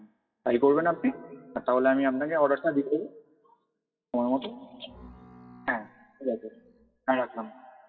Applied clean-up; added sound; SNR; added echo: classical method WPE with log-MMSE.